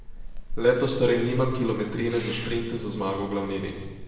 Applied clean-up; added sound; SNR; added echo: none; Meow / Purr; 9 dB; reverberation time 1.2 s.